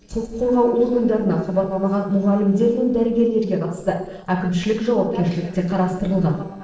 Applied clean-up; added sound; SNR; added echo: neural separator model SepFormer DNS4.